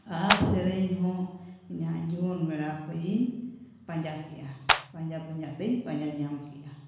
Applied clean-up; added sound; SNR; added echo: none; Clapping; -4 dB; reverberation time 1.1 s.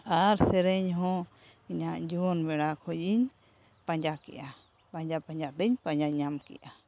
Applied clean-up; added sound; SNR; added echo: none; none; none; none.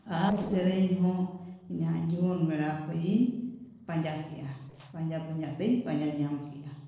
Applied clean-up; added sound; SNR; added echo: neural separator model SepFormer DNS4.